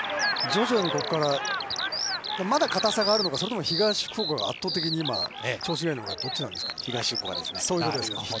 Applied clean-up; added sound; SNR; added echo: none; Bird vocalization, bird call, bird song; 5 dB; none.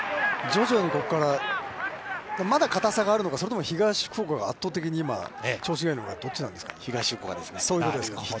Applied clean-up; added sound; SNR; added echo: none; none; none; none.